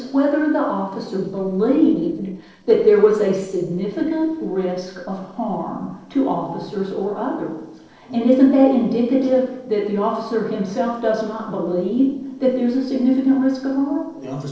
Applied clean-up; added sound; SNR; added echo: neural separator model SepFormer DNS4.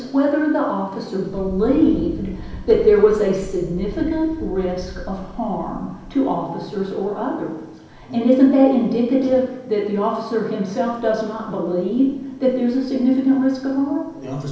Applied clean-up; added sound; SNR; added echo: none; Engine; 18 dB; reverberation time 0.9 s.